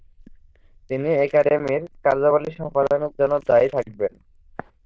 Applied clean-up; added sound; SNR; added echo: neural diffusion model UNIVERSE++.